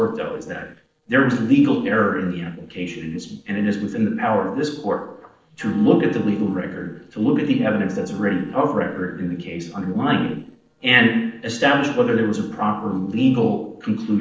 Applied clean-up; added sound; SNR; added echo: neural separator model SepFormer DNS4.